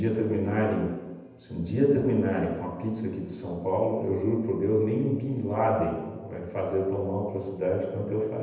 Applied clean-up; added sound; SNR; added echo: none; none; none; reverberation time 1.1 s.